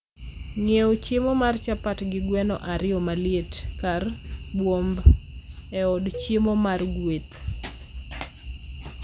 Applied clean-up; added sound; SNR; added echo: none; Cowbell; 19 dB; none.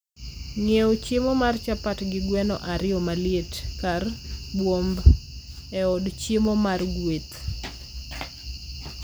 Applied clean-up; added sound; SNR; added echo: none; none; none; none.